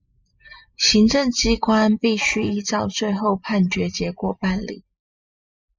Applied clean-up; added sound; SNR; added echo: neural mask model Resemble Enhance denoiser.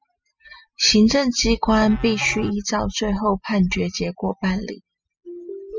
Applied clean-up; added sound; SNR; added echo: classical method spectral subtraction.